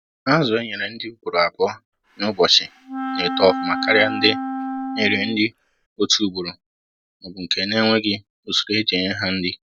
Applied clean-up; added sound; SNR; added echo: none; Wind instrument, woodwind instrument; 6 dB; none.